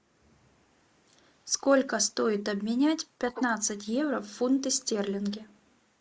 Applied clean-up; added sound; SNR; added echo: neural mask model Resemble Enhance denoiser.